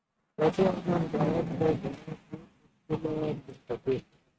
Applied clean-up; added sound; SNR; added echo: neural mask model RNNoise.